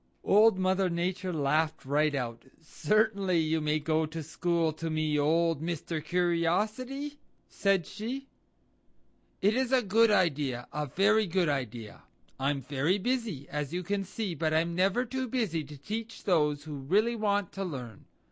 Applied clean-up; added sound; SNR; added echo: none; none; none; none.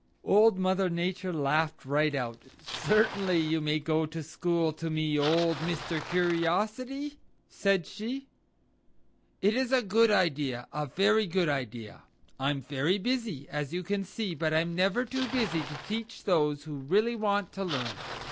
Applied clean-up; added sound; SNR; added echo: none; Bicycle; 16 dB; none.